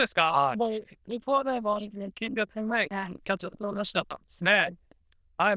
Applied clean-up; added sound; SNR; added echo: neural diffusion model UNIVERSE++.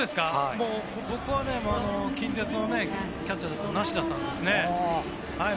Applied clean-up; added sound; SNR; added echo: none; Thunder; 16 dB; none.